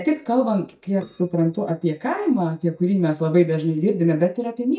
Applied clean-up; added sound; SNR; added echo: neural mask model DeepFilterNet 3.